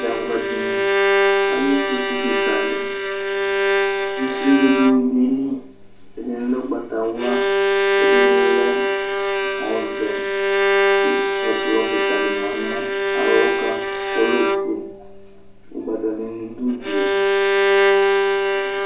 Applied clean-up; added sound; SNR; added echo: none; Bowed string instrument; -4 dB; reverberation time 0.4 s.